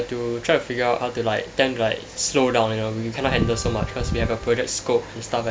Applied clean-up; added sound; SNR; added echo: none; Trumpet; 20 dB; none.